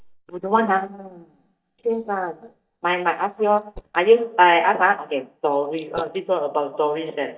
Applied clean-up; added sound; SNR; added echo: neural mask model DeepFilterNet 3.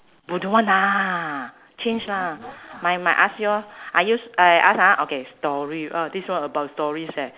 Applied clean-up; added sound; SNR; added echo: none; none; none; none.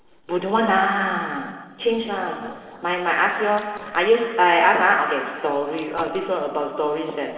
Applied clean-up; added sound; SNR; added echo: neural separator model SepFormer DNS4.